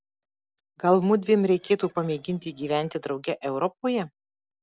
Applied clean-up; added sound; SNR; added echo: neural separator model SepFormer DNS4.